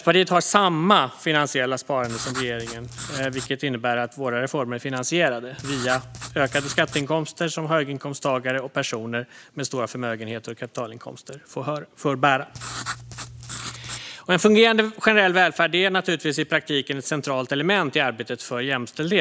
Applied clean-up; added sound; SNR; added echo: none; Writing; 12 dB; none.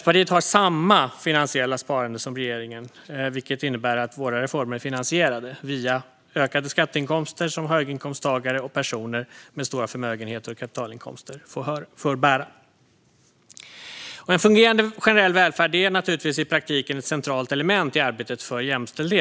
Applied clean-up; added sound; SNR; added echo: none; none; none; none.